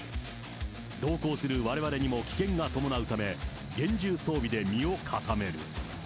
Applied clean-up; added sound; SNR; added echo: none; none; none; none.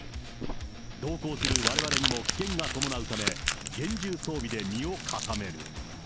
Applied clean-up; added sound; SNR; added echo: none; Crumpling, crinkling; -1 dB; none.